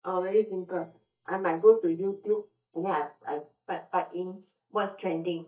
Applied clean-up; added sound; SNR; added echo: neural mask model DeepFilterNet 3.